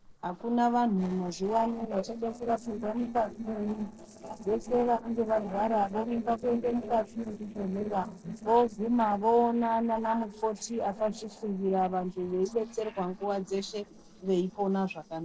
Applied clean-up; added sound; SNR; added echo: neural separator model SepFormer DNS4.